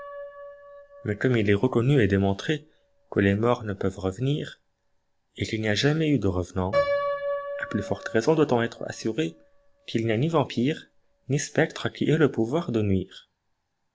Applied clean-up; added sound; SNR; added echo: none; Piano; 11 dB; none.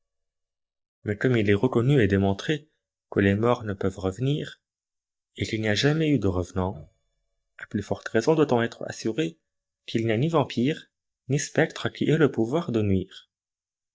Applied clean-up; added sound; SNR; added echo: neural mask model DeepFilterNet 3.